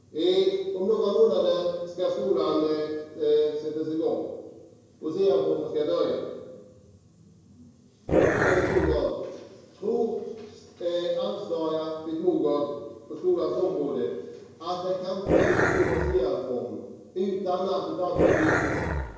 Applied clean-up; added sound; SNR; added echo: none; Growling; -3 dB; reverberation time 1.0 s.